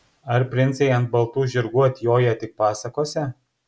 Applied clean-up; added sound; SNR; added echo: none; none; none; none.